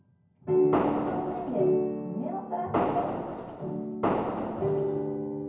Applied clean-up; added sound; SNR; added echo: none; Fireworks; 2 dB; reverberation time 0.9 s.